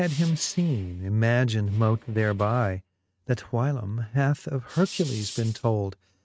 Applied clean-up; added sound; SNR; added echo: neural mask model RNNoise.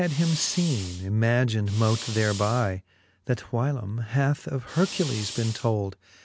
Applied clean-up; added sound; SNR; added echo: none; Fire; 12 dB; none.